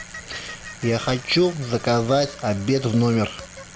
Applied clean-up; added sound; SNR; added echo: none; Bicycle; 16 dB; none.